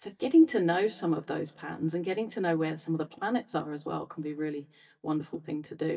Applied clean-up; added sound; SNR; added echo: neural mask model DeepFilterNet 3.